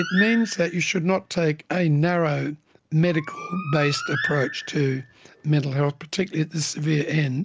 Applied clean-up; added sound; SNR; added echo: none; Bird; 12 dB; none.